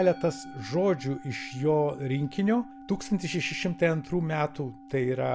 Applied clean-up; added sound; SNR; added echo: none; Musical instrument; 17 dB; none.